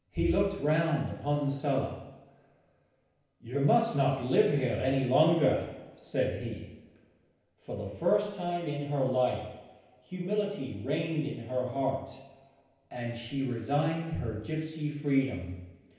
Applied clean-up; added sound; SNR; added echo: none; none; none; reverberation time 0.9 s.